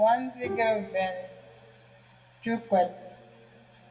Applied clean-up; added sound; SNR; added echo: none; Bowed string instrument; 14 dB; reverberation time 1.2 s.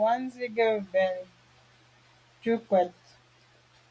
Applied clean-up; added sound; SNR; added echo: none; none; none; none.